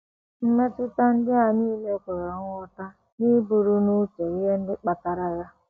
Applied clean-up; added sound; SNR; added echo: none; none; none; none.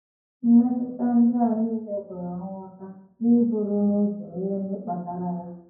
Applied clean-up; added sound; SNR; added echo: none; none; none; reverberation time 0.9 s.